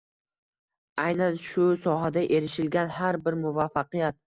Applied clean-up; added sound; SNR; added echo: none; none; none; none.